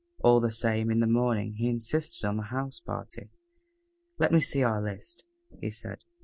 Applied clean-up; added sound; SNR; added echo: none; none; none; none.